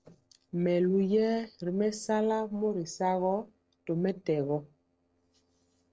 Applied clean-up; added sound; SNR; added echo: neural separator model SepFormer DNS4.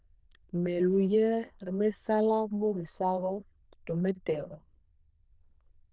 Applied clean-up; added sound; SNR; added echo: neural diffusion model UNIVERSE++.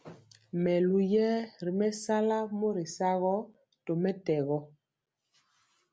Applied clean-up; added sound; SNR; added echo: none; none; none; none.